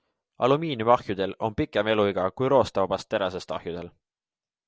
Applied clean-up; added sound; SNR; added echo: none; none; none; none.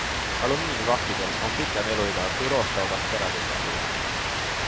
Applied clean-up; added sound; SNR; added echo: none; Rain; -3 dB; none.